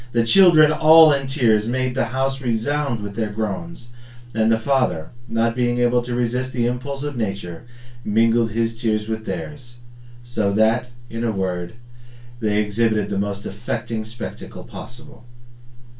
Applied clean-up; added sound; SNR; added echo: none; none; none; reverberation time 0.2 s.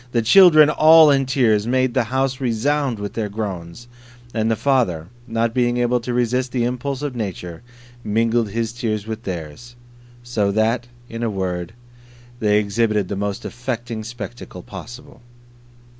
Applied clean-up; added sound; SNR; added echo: none; none; none; none.